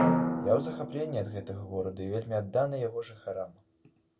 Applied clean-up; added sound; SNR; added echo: none; Drum; 1 dB; reverberation time 0.2 s.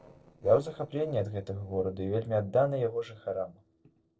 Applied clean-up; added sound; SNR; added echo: neural separator model SepFormer DNS4.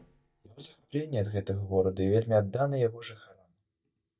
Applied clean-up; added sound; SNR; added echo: neural mask model DeepFilterNet 3.